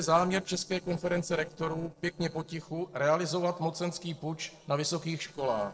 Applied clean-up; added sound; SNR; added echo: neural separator model SepFormer DNS4.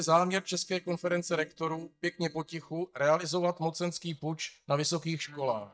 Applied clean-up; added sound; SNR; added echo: neural mask model DeepFilterNet 3.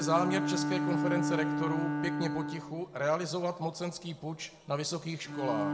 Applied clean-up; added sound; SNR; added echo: none; Bowed string instrument; 0 dB; reverberation time 1.3 s.